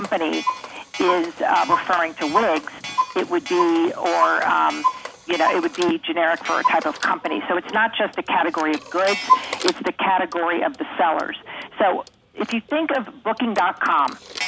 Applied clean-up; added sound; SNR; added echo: none; Clock; 6 dB; none.